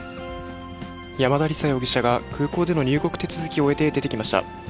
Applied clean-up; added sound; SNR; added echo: none; none; none; none.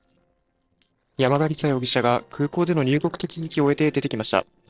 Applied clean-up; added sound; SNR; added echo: neural separator model SepFormer DNS4.